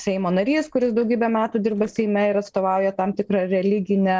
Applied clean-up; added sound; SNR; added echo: neural separator model SepFormer DNS4.